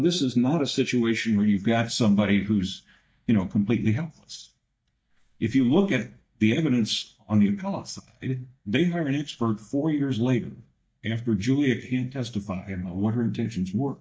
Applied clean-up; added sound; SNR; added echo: neural mask model DeepFilterNet 3.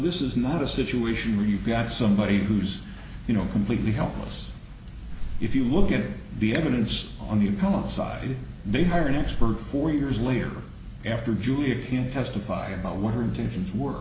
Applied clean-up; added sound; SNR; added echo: none; Wind; -1 dB; none.